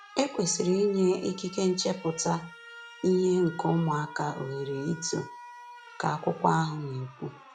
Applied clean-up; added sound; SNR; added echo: none; Alarm; 18 dB; none.